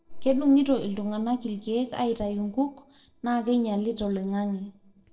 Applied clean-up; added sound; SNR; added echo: neural separator model SepFormer DNS4.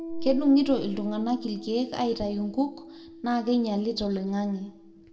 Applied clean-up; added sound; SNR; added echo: none; Piano; 15 dB; reverberation time 0.8 s.